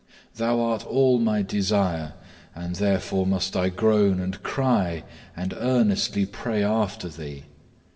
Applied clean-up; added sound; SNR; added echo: none; none; none; reverberation time 1.2 s.